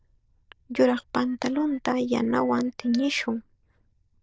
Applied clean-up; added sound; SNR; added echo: neural diffusion model UNIVERSE++.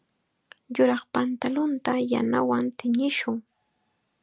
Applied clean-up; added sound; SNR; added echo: none; none; none; none.